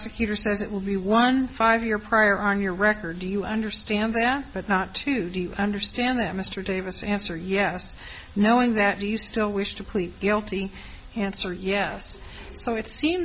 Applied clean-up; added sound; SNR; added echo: none; none; none; none.